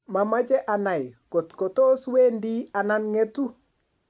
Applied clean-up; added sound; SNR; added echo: none; none; none; none.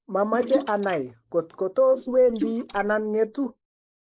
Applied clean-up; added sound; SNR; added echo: neural mask model Resemble Enhance denoiser.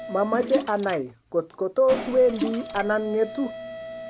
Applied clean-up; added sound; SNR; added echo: none; Splash, splatter + Mechanisms; 10 dB; none.